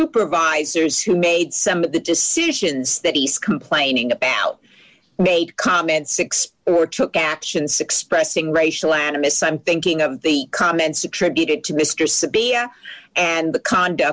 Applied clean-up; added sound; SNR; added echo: none; none; none; none.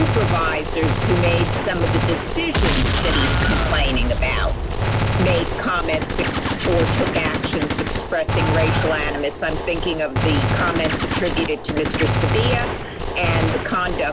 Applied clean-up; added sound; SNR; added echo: none; Gunshot, gunfire; -3 dB; none.